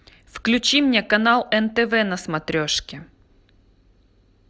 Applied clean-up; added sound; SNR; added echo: none; none; none; none.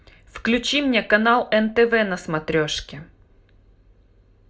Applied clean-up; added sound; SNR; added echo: none; none; none; reverberation time 0.2 s.